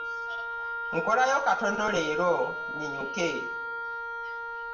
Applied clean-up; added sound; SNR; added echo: none; Wind instrument, woodwind instrument; 4 dB; reverberation time 0.5 s.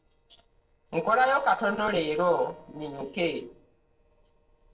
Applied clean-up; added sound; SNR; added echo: neural separator model SepFormer DNS4.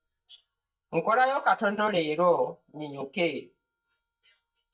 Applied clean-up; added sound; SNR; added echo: neural mask model DeepFilterNet 3.